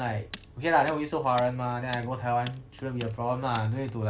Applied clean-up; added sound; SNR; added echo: none; Tools; 18 dB; none.